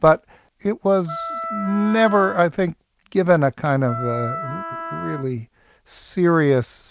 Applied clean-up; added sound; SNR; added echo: none; Wind instrument, woodwind instrument; 10 dB; none.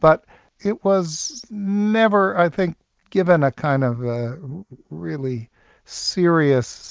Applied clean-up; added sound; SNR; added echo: neural mask model Resemble Enhance denoiser.